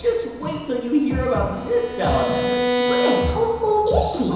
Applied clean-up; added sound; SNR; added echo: none; Bowed string instrument; 4 dB; reverberation time 1.0 s.